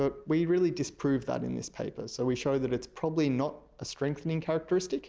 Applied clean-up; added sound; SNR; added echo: none; none; none; none.